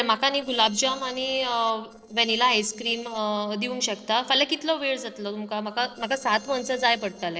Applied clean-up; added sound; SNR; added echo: neural separator model SepFormer DNS4.